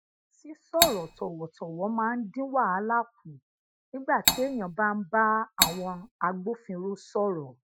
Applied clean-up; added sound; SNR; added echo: classical method Wiener filter.